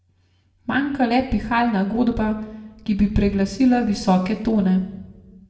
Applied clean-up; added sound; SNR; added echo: none; none; none; reverberation time 0.8 s.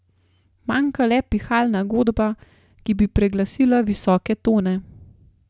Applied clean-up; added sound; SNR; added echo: none; none; none; none.